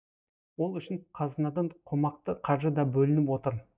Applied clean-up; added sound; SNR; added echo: neural mask model DeepFilterNet 3.